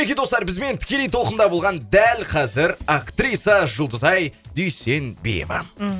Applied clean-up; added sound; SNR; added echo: none; none; none; none.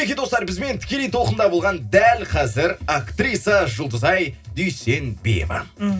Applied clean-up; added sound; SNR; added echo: none; none; none; reverberation time 0.4 s.